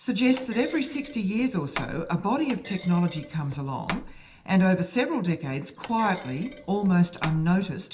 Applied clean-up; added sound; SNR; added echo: none; Thump, thud; 14 dB; reverberation time 0.8 s.